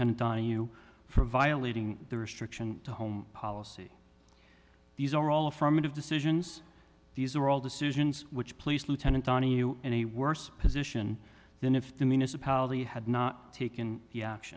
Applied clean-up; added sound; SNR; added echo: none; none; none; none.